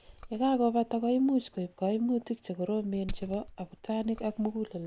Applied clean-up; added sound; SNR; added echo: none; Glass; 16 dB; none.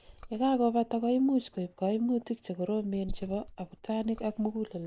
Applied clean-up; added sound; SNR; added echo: neural mask model Resemble Enhance denoiser.